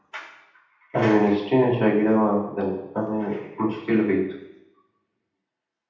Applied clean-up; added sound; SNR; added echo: none; none; none; reverberation time 0.8 s.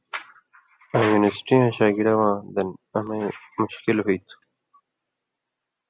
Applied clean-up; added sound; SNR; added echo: none; none; none; none.